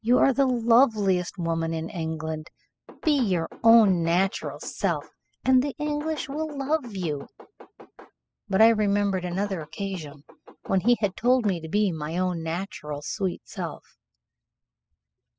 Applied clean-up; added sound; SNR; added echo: classical method spectral subtraction.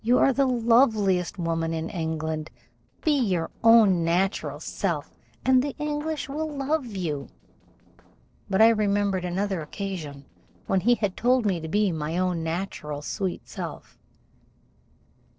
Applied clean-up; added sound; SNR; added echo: neural separator model SepFormer DNS4.